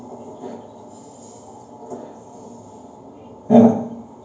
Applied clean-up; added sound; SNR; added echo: none; none; none; reverberation time 0.9 s.